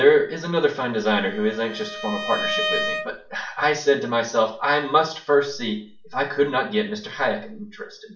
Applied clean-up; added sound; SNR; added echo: none; Bowed string instrument; 8 dB; reverberation time 0.4 s.